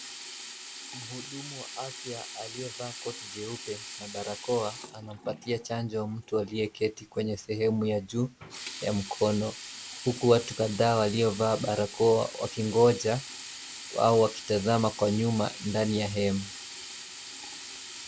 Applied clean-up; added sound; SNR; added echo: none; Sink (filling or washing); 13 dB; none.